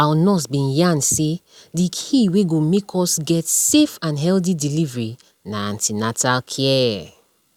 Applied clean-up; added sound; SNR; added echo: none; none; none; none.